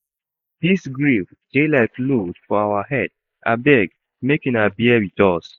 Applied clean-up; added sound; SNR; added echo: neural mask model Resemble Enhance denoiser.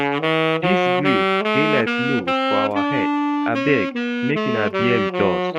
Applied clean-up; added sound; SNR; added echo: none; Wind instrument, woodwind instrument; -4 dB; none.